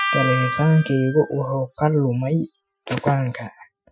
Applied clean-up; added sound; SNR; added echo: classical method Wiener filter.